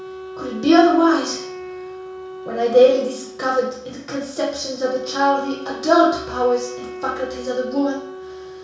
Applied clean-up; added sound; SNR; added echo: none; Wind instrument, woodwind instrument; 14 dB; reverberation time 0.6 s.